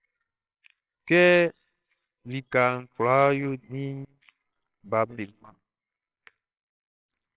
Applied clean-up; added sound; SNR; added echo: neural separator model SepFormer WHAMR!.